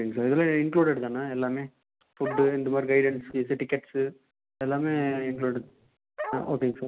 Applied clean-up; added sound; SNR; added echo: none; Bark; 8 dB; none.